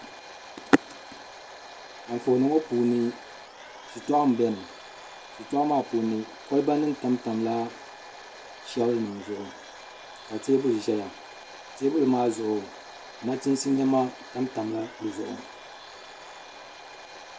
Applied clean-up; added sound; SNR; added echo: none; Domestic sounds, home sounds; 16 dB; none.